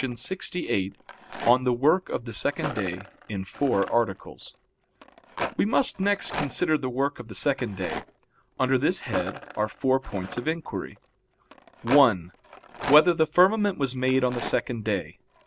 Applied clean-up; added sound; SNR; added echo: none; Rattle; 13 dB; none.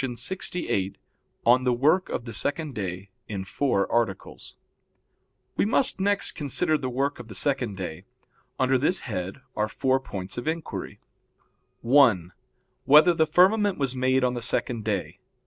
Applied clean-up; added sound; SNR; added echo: none; none; none; none.